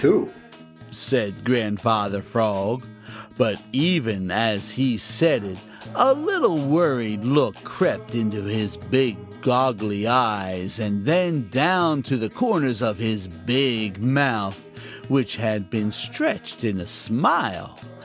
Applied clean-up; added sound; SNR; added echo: none; Acoustic guitar; 18 dB; none.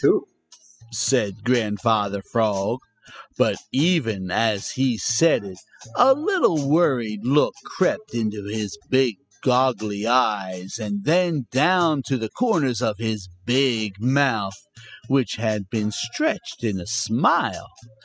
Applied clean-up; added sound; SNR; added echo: classical method spectral subtraction.